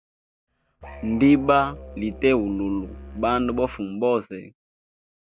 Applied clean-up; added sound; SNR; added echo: none; Musical instrument; 16 dB; none.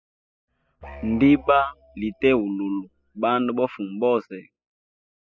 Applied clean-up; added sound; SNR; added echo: classical method spectral subtraction.